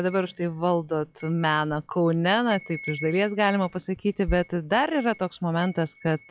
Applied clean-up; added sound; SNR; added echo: classical method log-MMSE.